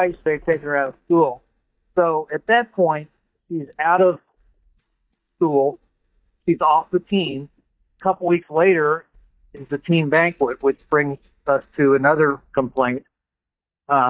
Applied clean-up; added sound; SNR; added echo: neural mask model DeepFilterNet 3.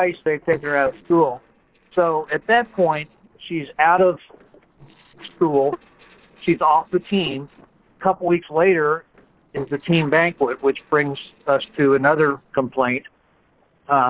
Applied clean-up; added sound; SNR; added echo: neural separator model SepFormer DNS4.